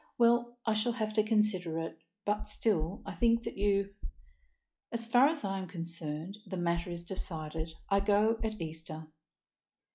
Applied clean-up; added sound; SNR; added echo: classical method log-MMSE.